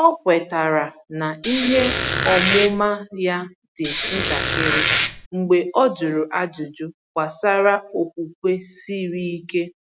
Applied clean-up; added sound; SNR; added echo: none; Squeak; 0 dB; none.